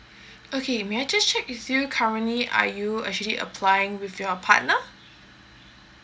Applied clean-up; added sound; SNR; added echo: none; none; none; none.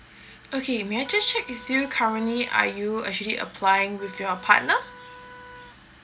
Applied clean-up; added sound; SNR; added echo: none; Trumpet; 19 dB; none.